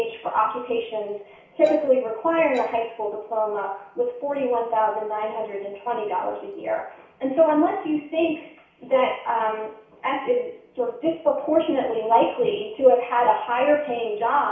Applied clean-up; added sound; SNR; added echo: none; Bowed string instrument; 15 dB; reverberation time 0.6 s.